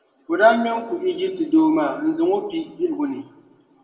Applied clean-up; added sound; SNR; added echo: none; none; none; reverberation time 1.1 s.